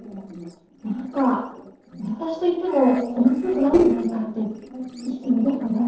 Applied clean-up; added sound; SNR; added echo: neural separator model SepFormer DNS4.